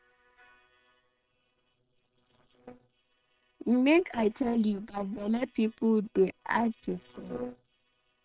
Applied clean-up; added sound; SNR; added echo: neural separator model SepFormer WHAM!.